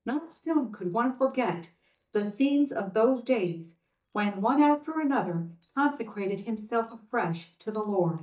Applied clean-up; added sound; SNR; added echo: neural mask model DeepFilterNet 3.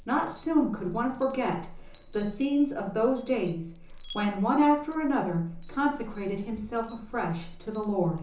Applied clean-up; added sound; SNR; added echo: none; Glass; 17 dB; reverberation time 0.7 s.